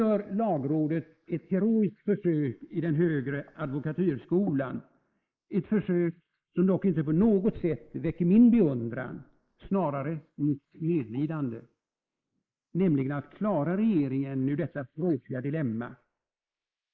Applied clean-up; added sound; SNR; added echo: neural mask model Resemble Enhance denoiser.